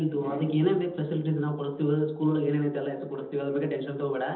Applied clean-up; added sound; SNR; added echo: none; none; none; reverberation time 1.2 s.